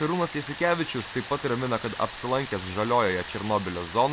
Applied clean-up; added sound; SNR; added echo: none; Rain; 13 dB; none.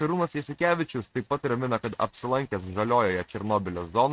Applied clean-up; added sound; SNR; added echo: neural mask model RNNoise.